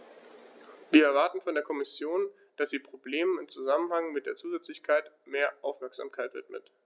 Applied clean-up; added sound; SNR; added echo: none; none; none; none.